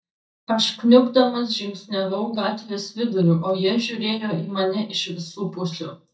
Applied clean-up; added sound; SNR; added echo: neural mask model DeepFilterNet 3.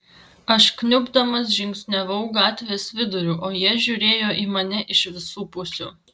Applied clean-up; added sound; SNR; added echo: none; none; none; none.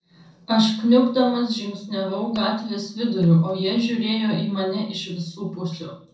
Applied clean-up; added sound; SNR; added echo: neural separator model SepFormer DNS4.